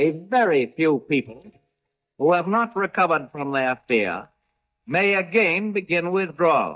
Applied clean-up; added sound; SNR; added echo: neural mask model DeepFilterNet 3.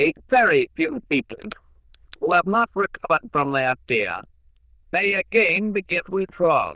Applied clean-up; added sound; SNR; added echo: neural diffusion model UNIVERSE++.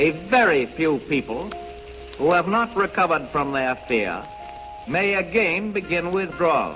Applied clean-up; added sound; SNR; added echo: none; none; none; none.